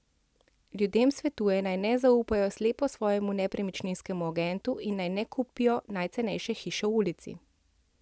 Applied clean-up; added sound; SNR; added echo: none; none; none; none.